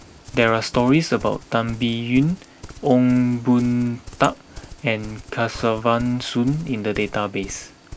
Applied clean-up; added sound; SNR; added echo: none; Livestock, farm animals, working animals; 19 dB; none.